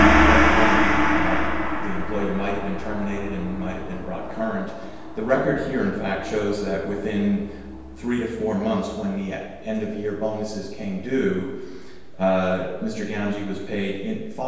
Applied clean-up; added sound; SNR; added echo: none; Gong; -1 dB; reverberation time 1.2 s.